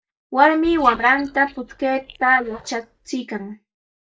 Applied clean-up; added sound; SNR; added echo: neural mask model DeepFilterNet 3.